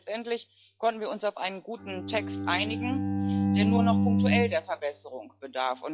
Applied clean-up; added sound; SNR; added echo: classical method log-MMSE.